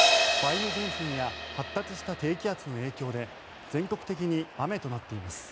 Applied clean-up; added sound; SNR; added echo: none; Crash cymbal; -1 dB; none.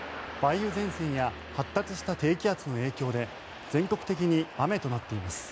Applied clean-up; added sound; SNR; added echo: none; none; none; none.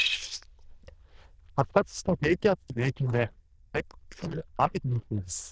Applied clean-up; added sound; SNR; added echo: neural diffusion model UNIVERSE++.